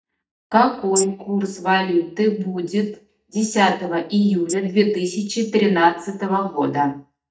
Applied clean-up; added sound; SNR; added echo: neural mask model DeepFilterNet 3.